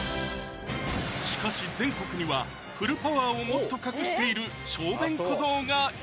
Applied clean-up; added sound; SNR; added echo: none; Thunder; 18 dB; none.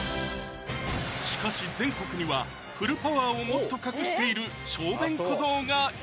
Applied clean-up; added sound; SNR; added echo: none; none; none; none.